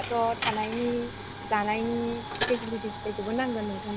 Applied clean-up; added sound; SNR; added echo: none; Coin (dropping); 6 dB; none.